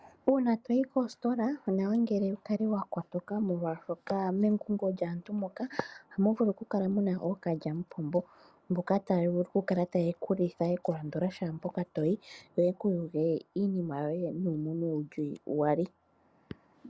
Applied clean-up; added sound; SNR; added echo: none; none; none; none.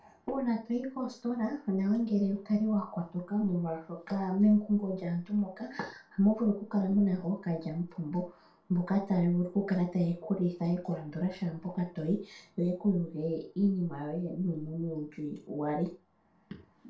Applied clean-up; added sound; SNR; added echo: none; none; none; reverberation time 0.3 s.